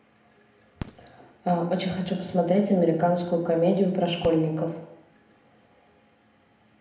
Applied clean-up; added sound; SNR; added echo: none; Fireworks; 19 dB; reverberation time 0.7 s.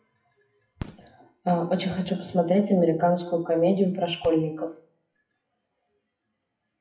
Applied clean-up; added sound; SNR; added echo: classical method WPE with log-MMSE.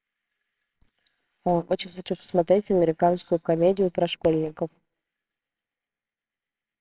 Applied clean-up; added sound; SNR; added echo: neural separator model SepFormer WHAMR!.